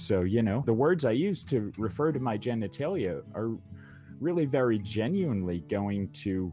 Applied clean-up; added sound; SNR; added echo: none; none; none; none.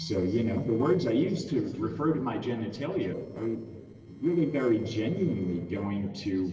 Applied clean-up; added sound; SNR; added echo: neural separator model SepFormer DNS4.